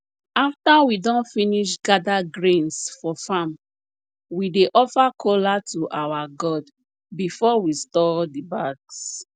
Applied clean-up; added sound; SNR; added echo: none; none; none; none.